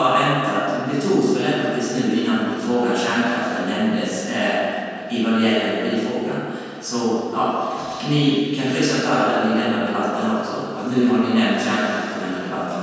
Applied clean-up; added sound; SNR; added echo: none; none; none; reverberation time 2.1 s.